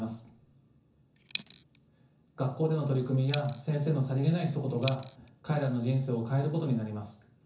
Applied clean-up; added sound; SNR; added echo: none; Coin (dropping); 6 dB; reverberation time 0.6 s.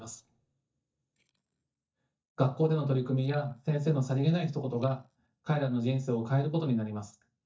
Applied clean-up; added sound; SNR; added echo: neural mask model DeepFilterNet 3.